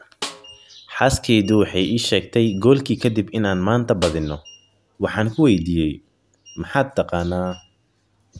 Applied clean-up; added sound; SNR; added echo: none; Snare drum; 16 dB; none.